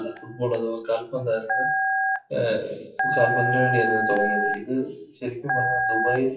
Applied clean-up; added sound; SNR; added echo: classical method WPE with log-MMSE.